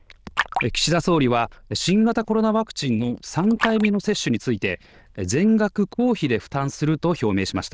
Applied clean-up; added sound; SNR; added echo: neural diffusion model UNIVERSE++.